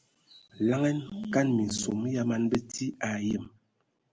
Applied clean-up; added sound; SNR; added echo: none; none; none; none.